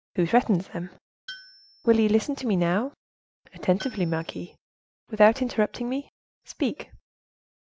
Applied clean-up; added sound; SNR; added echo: none; Tools; 18 dB; none.